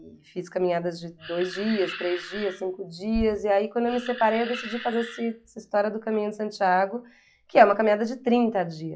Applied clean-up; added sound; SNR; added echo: classical method log-MMSE.